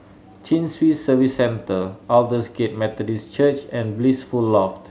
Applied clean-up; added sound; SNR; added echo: none; none; none; none.